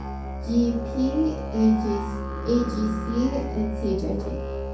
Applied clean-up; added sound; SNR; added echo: none; Musical instrument; 5 dB; reverberation time 0.6 s.